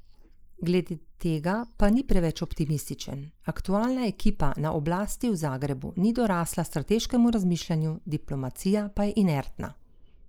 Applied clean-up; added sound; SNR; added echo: neural mask model Resemble Enhance denoiser.